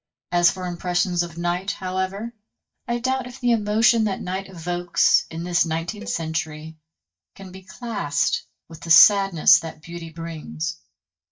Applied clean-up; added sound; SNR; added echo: neural mask model DeepFilterNet 3.